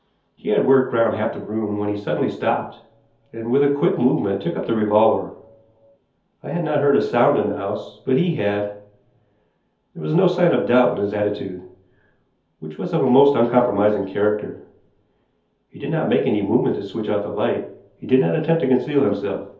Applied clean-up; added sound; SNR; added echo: none; none; none; reverberation time 0.5 s.